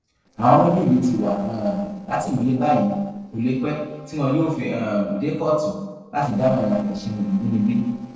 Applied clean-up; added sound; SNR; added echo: neural separator model SepFormer DNS4.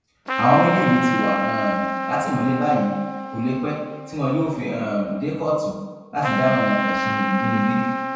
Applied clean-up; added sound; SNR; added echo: none; Trumpet; 4 dB; reverberation time 1.2 s.